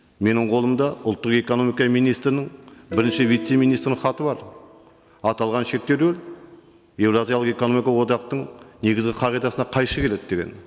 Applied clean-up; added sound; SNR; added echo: none; Piano; 14 dB; none.